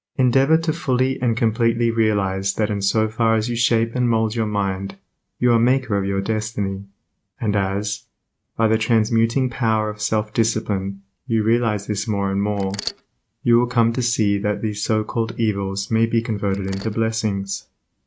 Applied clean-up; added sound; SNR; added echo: neural mask model RNNoise.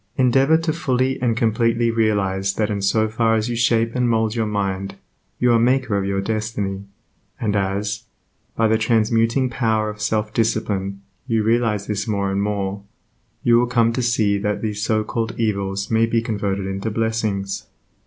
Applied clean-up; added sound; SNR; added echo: none; none; none; none.